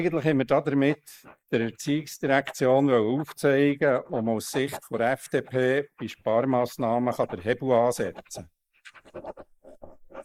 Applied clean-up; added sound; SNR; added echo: neural mask model Resemble Enhance denoiser.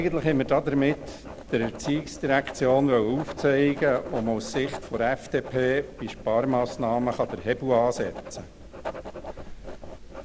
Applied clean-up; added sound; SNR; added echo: none; Writing; 13 dB; none.